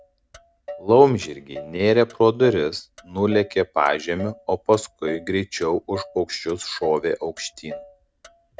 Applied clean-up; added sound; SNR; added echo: none; Motor vehicle (road); 19 dB; none.